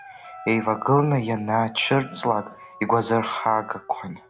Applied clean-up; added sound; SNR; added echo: none; Dog + Wind instrument, woodwind instrument; 20 dB; none.